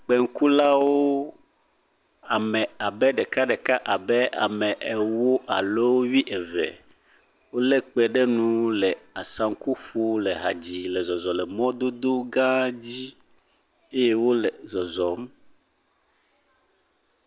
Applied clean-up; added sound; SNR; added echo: none; none; none; none.